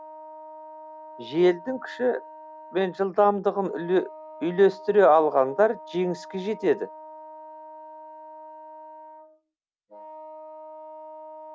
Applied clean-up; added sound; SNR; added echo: none; Wind instrument, woodwind instrument; 17 dB; none.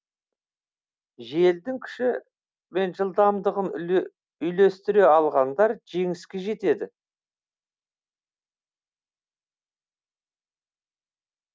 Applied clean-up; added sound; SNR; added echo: none; none; none; none.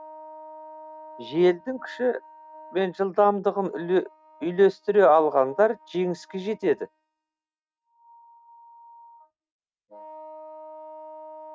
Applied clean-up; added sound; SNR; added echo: neural mask model RNNoise.